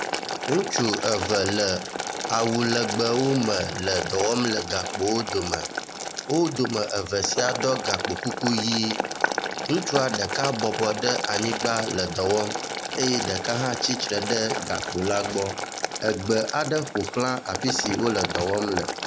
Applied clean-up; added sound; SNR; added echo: none; Boiling; 4 dB; none.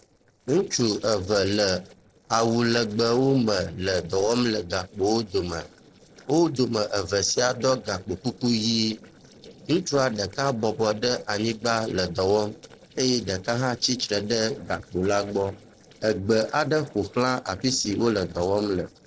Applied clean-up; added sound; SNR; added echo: neural separator model SepFormer DNS4.